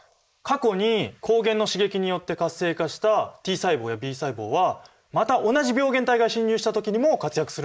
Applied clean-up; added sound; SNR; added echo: neural mask model Resemble Enhance denoiser.